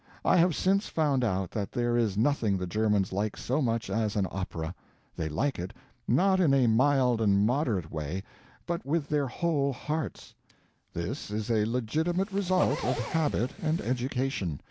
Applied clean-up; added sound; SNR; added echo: none; Zipper (clothing); 11 dB; none.